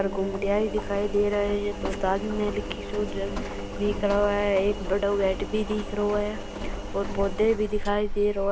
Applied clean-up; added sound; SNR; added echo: none; Engine; 5 dB; none.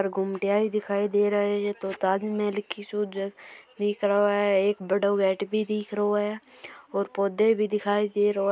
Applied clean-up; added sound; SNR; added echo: none; none; none; none.